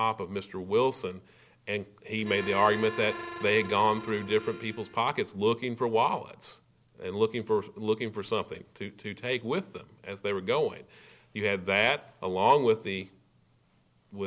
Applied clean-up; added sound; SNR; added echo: none; Harmonica; 11 dB; none.